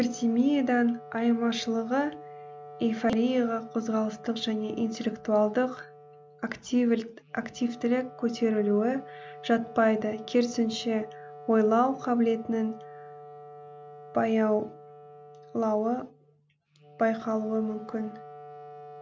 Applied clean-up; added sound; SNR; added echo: none; Wind instrument, woodwind instrument; 18 dB; none.